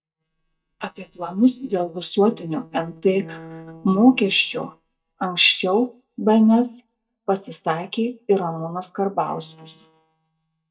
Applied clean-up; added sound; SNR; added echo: neural mask model DeepFilterNet 3.